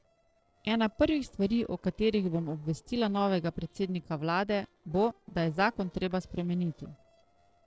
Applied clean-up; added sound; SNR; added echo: neural separator model SepFormer DNS4.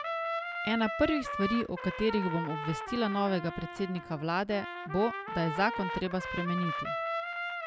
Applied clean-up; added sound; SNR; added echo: none; Trumpet; 5 dB; none.